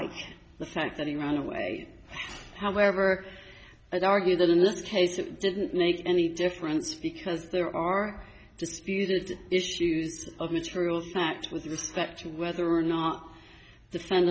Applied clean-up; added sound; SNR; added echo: none; none; none; none.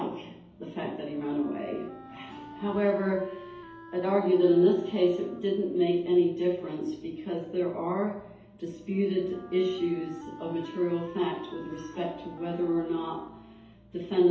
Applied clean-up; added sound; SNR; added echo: none; Wind instrument, woodwind instrument; 19 dB; reverberation time 2.2 s.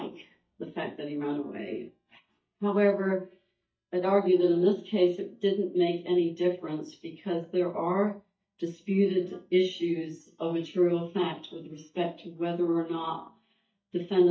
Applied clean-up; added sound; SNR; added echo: neural mask model DeepFilterNet 3.